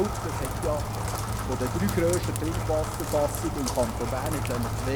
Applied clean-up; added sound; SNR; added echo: none; Rain; 0 dB; none.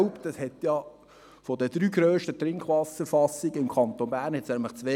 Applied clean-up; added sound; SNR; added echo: none; none; none; none.